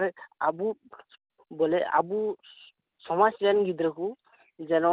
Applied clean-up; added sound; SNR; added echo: none; none; none; none.